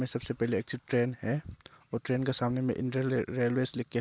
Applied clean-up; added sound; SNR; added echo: none; none; none; none.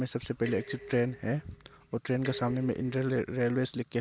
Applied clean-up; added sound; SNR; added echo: none; Dishes, pots, and pans; 16 dB; none.